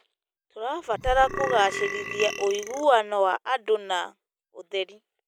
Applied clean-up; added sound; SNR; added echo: none; Burping, eructation; 6 dB; none.